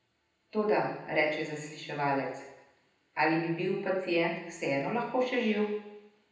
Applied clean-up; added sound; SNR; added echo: none; none; none; reverberation time 0.8 s.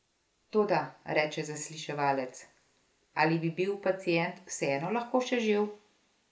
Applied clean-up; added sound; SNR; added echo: none; none; none; none.